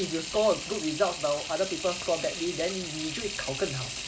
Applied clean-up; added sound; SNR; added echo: none; Sink (filling or washing) / Water tap, faucet; 7 dB; none.